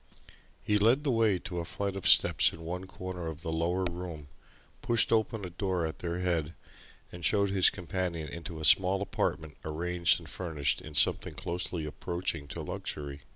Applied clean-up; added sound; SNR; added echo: none; none; none; none.